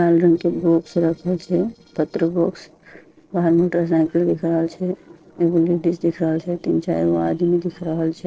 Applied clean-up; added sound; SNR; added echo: neural separator model SepFormer DNS4.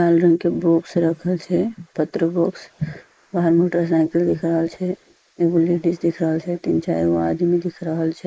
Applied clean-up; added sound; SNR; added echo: neural mask model Resemble Enhance denoiser.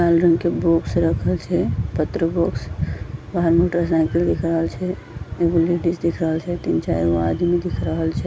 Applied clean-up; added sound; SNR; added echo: none; none; none; none.